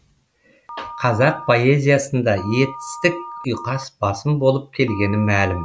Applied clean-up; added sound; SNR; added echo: none; Telephone; 16 dB; none.